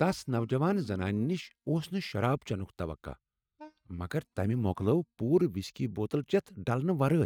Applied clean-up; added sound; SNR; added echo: neural mask model DeepFilterNet 3.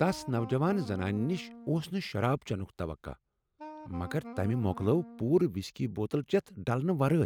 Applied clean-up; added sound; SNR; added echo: none; Wind instrument, woodwind instrument; 15 dB; none.